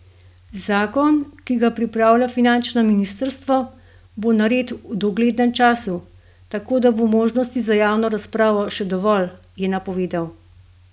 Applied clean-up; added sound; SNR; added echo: none; none; none; none.